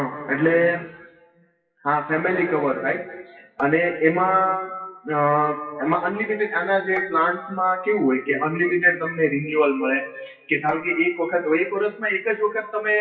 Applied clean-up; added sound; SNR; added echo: classical method WPE with log-MMSE.